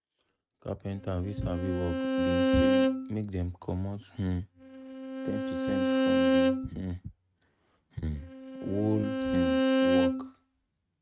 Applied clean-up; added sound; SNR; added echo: neural mask model RNNoise.